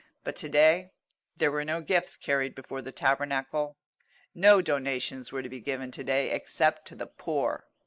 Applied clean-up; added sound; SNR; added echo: neural mask model Resemble Enhance denoiser.